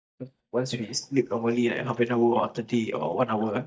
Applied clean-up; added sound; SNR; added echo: neural mask model DeepFilterNet 3.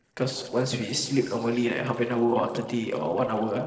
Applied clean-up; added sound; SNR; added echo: neural separator model SepFormer DNS4.